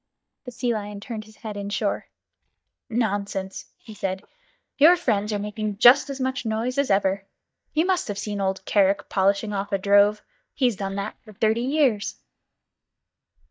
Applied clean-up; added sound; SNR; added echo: neural mask model DeepFilterNet 3.